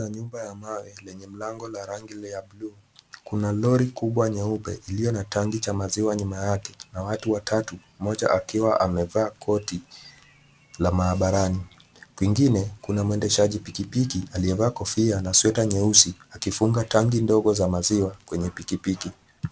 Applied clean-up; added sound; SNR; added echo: none; none; none; none.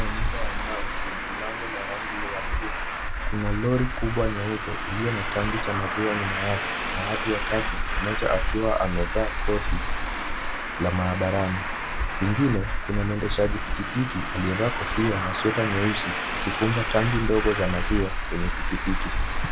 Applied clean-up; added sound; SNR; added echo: none; Traffic noise, roadway noise; 0 dB; none.